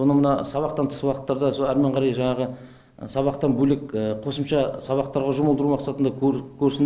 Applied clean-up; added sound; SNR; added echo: none; none; none; none.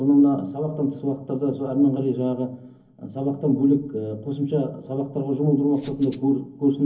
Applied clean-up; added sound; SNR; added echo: none; Rattle (instrument); 13 dB; reverberation time 0.3 s.